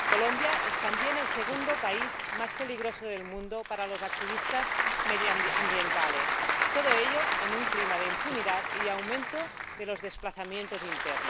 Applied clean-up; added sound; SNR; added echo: none; Applause / Crowd; -4 dB; none.